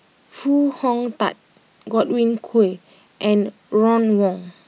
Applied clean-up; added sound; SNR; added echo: none; none; none; none.